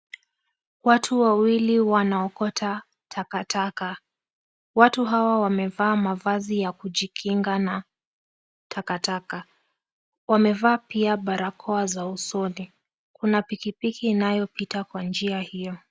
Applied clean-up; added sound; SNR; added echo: none; none; none; none.